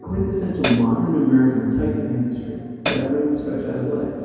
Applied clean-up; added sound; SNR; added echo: none; Hi-hat; 4 dB; reverberation time 2.2 s.